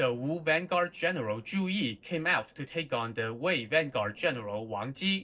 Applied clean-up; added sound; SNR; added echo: neural separator model SepFormer DNS4.